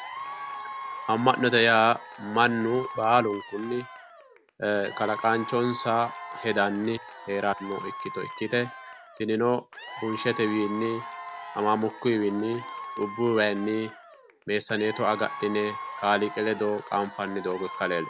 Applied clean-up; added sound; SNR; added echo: none; Applause / Crowd / Cheering; 12 dB; none.